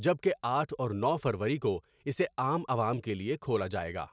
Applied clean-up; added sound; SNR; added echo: none; none; none; none.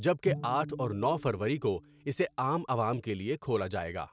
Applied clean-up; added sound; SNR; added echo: none; Bowed string instrument; 12 dB; none.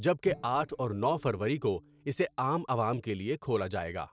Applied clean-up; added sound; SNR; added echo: neural separator model SepFormer DNS4.